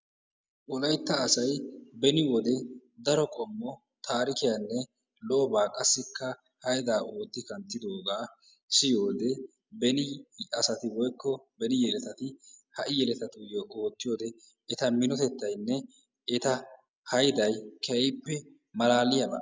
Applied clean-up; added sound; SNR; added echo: none; none; none; none.